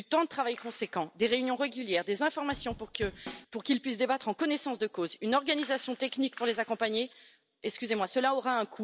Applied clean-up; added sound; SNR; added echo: none; Drum / Drum kit; 13 dB; none.